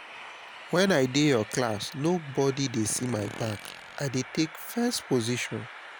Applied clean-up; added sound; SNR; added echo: none; Fart + Train; 15 dB; none.